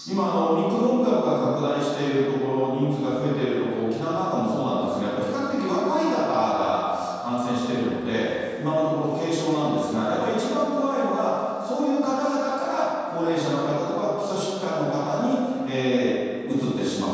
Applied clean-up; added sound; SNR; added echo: none; none; none; reverberation time 2.1 s.